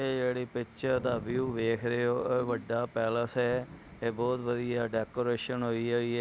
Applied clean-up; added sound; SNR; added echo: none; Thunder + Ringtone; 18 dB; none.